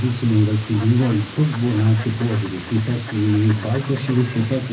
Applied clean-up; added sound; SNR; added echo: none; Fowl; 15 dB; reverberation time 0.4 s.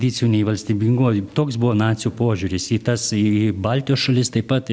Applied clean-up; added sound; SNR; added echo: none; none; none; none.